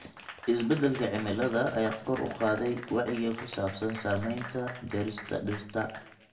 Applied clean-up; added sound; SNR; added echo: none; Applause / Crowd; 15 dB; reverberation time 0.6 s.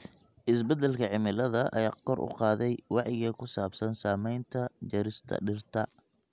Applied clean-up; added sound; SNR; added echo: none; none; none; none.